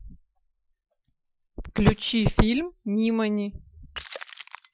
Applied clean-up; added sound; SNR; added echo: classical method Wiener filter.